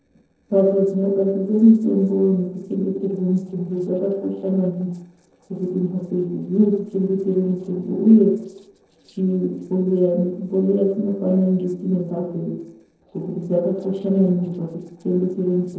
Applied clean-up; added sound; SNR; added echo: neural separator model SepFormer DNS4.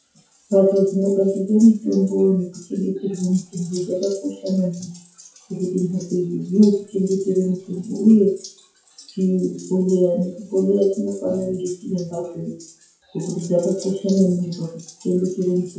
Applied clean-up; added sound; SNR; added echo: classical method WPE with log-MMSE.